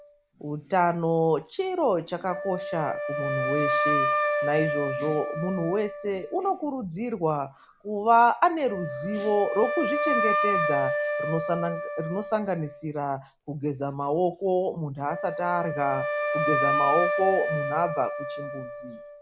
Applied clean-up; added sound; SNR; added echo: none; Wind instrument, woodwind instrument; 2 dB; none.